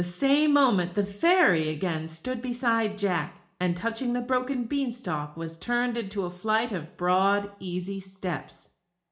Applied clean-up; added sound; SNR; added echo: none; none; none; reverberation time 0.4 s.